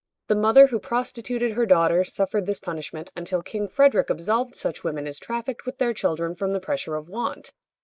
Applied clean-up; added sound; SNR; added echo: neural mask model Resemble Enhance denoiser.